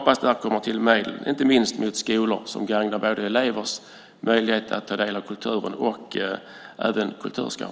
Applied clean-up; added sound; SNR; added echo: none; none; none; none.